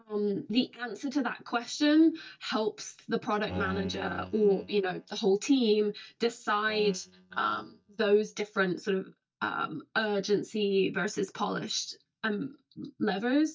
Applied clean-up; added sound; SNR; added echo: neural mask model DeepFilterNet 3.